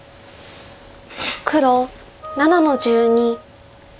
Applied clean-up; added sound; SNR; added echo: none; Wind instrument, woodwind instrument; 15 dB; none.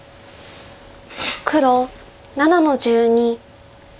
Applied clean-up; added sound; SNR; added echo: none; none; none; none.